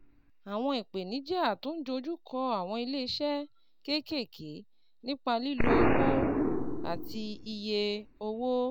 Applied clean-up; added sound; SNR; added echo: none; Explosion; 0 dB; none.